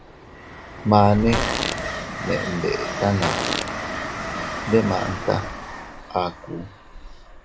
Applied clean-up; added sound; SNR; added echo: none; Train + Fart; 4 dB; none.